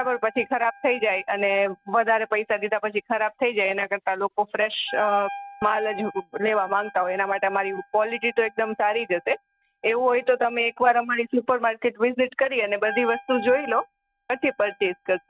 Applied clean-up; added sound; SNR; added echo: neural mask model RNNoise.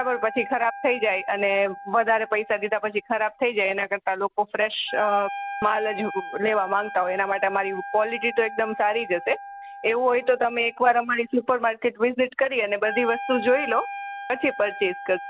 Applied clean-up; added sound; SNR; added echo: none; Wind instrument, woodwind instrument; 12 dB; none.